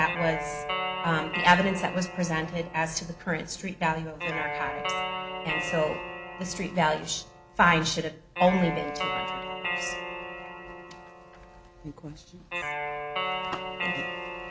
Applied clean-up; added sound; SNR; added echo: none; Guitar; 5 dB; none.